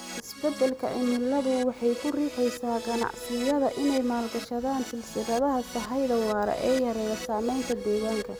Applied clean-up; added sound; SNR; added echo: none; Keyboard (musical) + Wind; 12 dB; none.